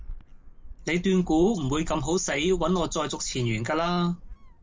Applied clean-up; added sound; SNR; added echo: none; Gull, seagull; 13 dB; none.